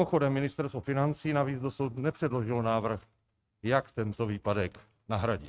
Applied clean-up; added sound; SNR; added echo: neural mask model RNNoise.